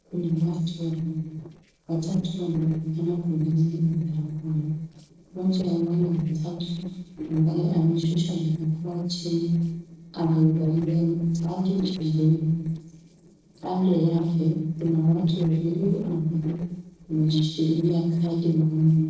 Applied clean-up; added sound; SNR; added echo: neural separator model SepFormer DNS4.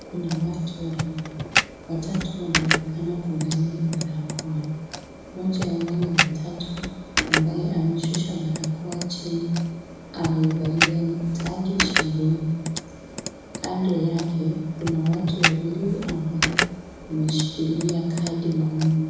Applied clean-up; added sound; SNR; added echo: none; Computer keyboard; 4 dB; reverberation time 1.1 s.